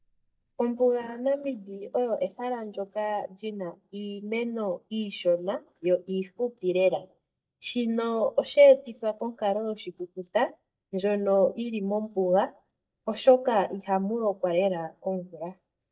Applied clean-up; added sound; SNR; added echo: neural mask model DeepFilterNet 3.